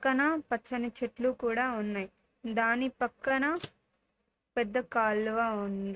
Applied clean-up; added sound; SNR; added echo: neural mask model RNNoise.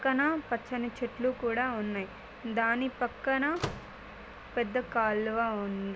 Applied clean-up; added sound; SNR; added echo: none; Slam / Microwave oven; 10 dB; none.